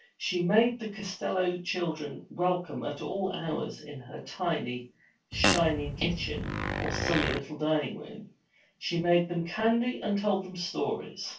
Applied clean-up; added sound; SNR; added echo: none; Fart; 0 dB; reverberation time 0.2 s.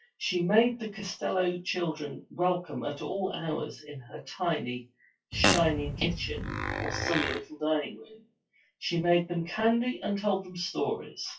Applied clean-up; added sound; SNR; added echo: classical method WPE with log-MMSE.